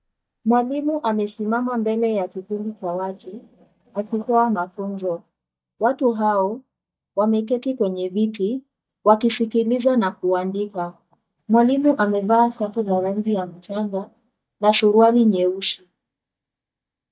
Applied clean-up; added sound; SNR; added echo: neural mask model DeepFilterNet 3.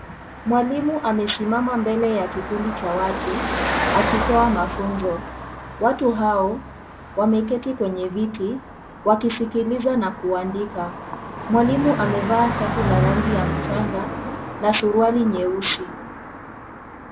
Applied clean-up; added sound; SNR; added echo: none; Car passing by; 5 dB; none.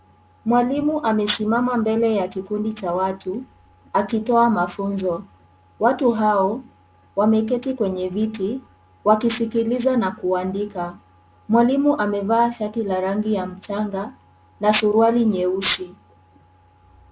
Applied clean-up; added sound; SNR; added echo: none; none; none; none.